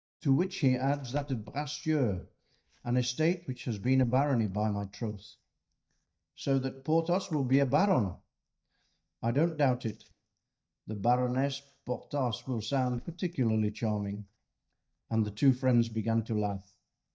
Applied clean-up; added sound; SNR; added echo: neural mask model DeepFilterNet 3.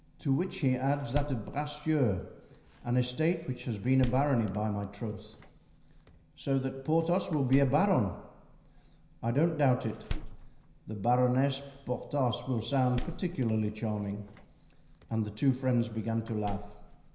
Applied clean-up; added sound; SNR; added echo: none; Door; 13 dB; reverberation time 0.9 s.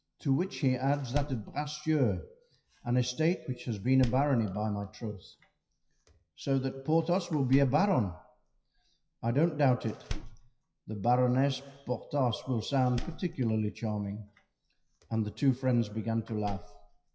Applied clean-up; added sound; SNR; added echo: classical method WPE with log-MMSE.